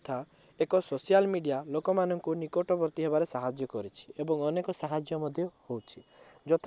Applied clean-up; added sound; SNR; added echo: none; none; none; none.